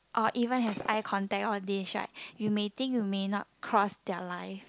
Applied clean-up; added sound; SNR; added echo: none; Shatter; 15 dB; none.